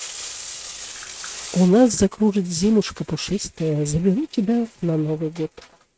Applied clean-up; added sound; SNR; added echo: neural mask model RNNoise.